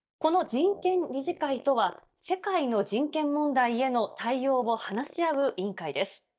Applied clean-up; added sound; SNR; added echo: neural mask model DeepFilterNet 3.